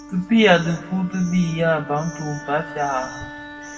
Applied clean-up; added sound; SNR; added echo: none; Wind instrument, woodwind instrument; 16 dB; reverberation time 1.0 s.